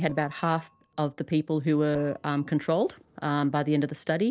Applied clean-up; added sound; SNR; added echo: neural separator model SepFormer DNS4.